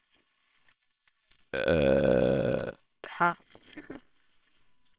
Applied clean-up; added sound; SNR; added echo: neural separator model SepFormer WHAMR!.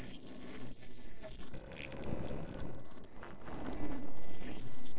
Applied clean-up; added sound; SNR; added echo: neural separator model SepFormer DNS4.